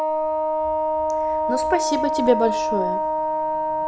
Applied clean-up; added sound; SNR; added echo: none; Wind instrument, woodwind instrument; -4 dB; none.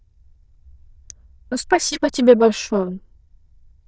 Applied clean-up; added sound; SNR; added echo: neural diffusion model UNIVERSE++.